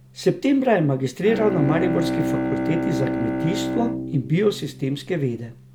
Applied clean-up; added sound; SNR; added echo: none; Bowed string instrument; 4 dB; none.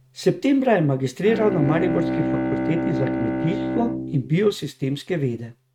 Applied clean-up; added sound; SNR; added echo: neural mask model RNNoise.